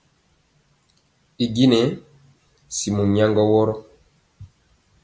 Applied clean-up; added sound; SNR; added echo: none; none; none; none.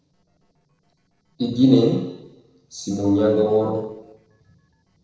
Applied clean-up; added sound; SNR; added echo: neural separator model SepFormer DNS4.